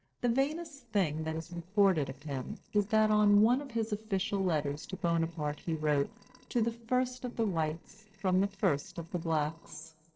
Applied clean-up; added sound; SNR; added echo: neural separator model SepFormer DNS4.